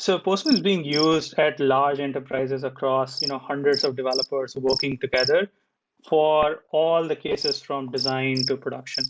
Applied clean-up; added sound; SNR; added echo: none; Cricket; 11 dB; none.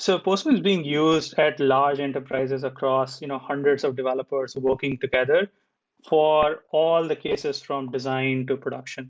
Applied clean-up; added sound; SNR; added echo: none; none; none; none.